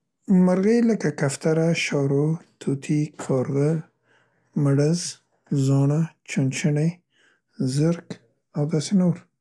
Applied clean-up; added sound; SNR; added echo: none; none; none; none.